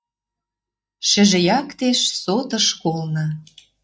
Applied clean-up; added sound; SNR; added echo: neural mask model DeepFilterNet 3.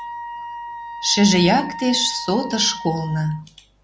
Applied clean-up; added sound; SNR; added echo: none; Wind instrument, woodwind instrument; 12 dB; none.